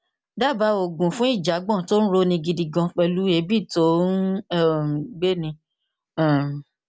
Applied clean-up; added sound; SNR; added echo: none; none; none; none.